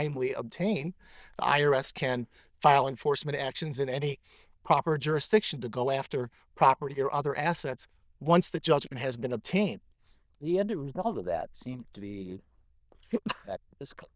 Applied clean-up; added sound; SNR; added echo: neural diffusion model UNIVERSE++.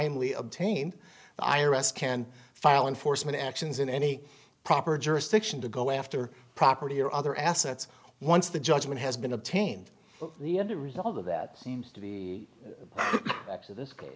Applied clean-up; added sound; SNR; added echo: none; none; none; none.